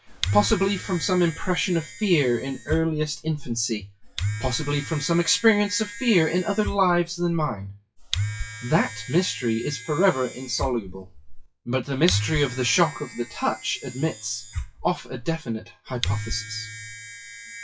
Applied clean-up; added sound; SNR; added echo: classical method WPE with log-MMSE.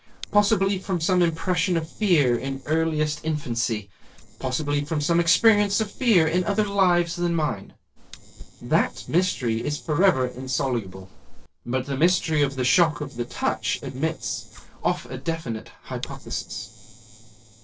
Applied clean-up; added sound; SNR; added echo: neural separator model SepFormer DNS4.